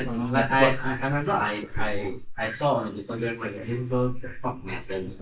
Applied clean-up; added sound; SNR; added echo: neural mask model Resemble Enhance denoiser.